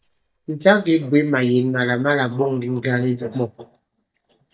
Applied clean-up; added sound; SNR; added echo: neural mask model DeepFilterNet 3.